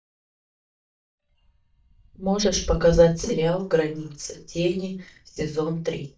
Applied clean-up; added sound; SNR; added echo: neural mask model DeepFilterNet 3.